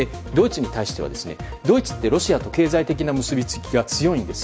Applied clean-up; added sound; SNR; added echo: none; none; none; none.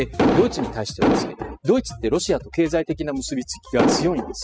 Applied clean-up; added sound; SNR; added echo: classical method spectral subtraction.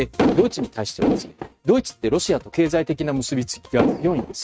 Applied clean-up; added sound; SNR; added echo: neural mask model RNNoise.